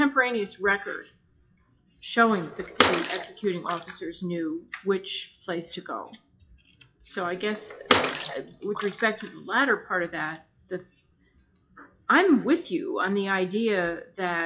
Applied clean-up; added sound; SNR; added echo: classical method WPE with log-MMSE.